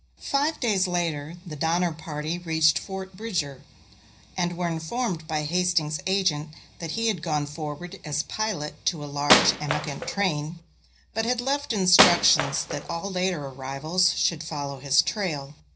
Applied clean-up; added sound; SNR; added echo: none; Wood; -2 dB; reverberation time 0.4 s.